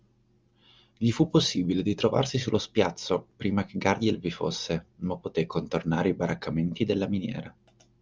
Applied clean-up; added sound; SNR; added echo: none; none; none; none.